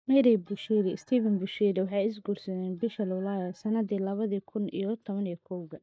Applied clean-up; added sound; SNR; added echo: neural mask model DeepFilterNet 3.